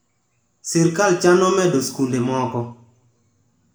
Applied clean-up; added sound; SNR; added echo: none; none; none; reverberation time 0.5 s.